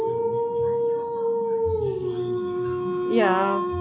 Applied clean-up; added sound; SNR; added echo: none; Dog; -5 dB; none.